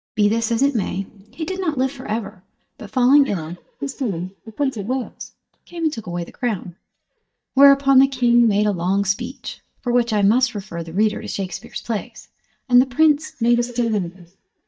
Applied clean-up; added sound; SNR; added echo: neural mask model DeepFilterNet 3.